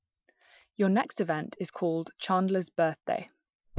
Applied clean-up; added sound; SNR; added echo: classical method Wiener filter.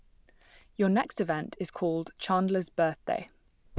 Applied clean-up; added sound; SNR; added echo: none; Fire; 20 dB; none.